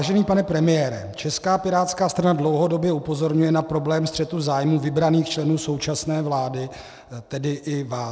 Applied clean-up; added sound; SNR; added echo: none; none; none; none.